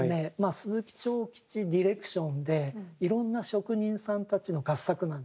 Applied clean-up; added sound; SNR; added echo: none; none; none; none.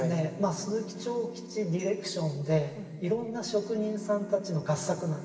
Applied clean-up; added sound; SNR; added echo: none; Bowed string instrument; 15 dB; reverberation time 2.3 s.